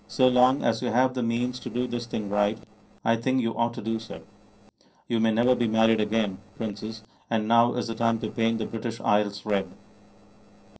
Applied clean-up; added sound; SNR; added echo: neural separator model SepFormer DNS4.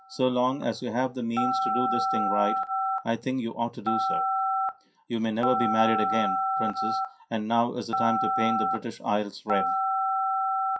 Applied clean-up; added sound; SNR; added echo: classical method WPE with log-MMSE.